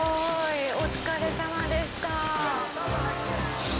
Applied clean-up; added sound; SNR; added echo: none; none; none; none.